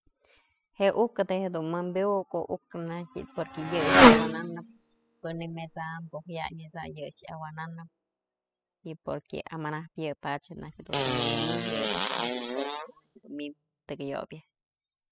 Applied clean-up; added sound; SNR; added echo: classical method spectral subtraction.